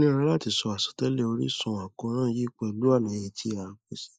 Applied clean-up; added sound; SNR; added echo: neural mask model Resemble Enhance denoiser.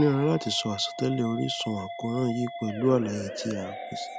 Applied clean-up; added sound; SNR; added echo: none; Musical instrument; 10 dB; none.